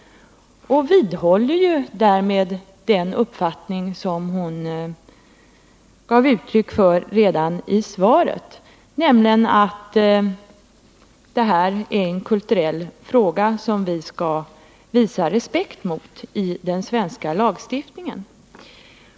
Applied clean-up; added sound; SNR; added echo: none; none; none; none.